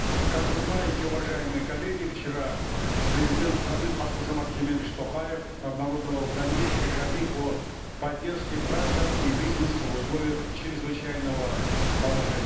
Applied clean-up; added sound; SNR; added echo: none; Waves, surf; -3 dB; reverberation time 0.9 s.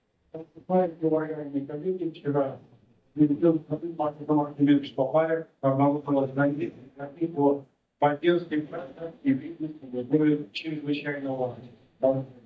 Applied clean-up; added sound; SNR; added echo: neural mask model DeepFilterNet 3.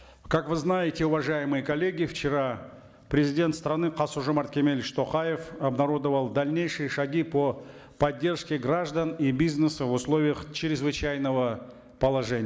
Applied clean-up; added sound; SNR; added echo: none; none; none; none.